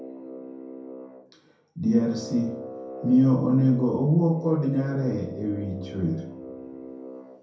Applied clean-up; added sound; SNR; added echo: none; Brass instrument; 13 dB; reverberation time 0.5 s.